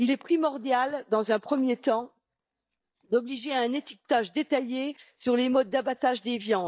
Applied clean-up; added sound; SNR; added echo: neural mask model DeepFilterNet 3.